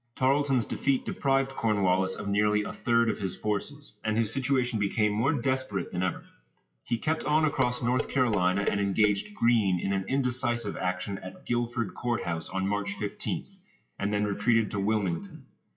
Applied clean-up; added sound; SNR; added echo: classical method WPE with log-MMSE.